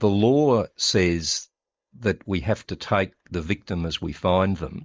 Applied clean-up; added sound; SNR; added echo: neural mask model Resemble Enhance denoiser.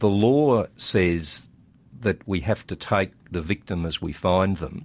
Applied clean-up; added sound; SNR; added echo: none; none; none; none.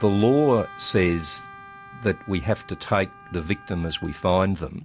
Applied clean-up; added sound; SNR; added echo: none; Wind instrument, woodwind instrument; 20 dB; none.